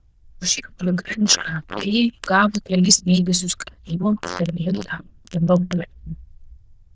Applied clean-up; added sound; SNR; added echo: neural diffusion model UNIVERSE++.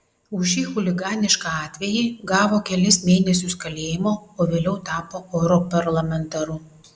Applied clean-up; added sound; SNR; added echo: none; none; none; none.